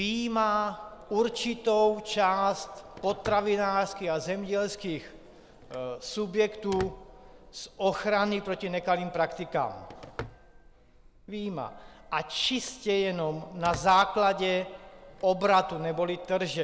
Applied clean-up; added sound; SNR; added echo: none; Telephone; 20 dB; none.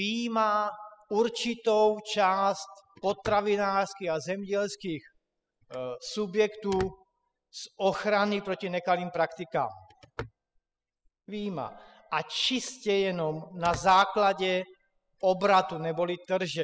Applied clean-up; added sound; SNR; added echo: classical method spectral subtraction.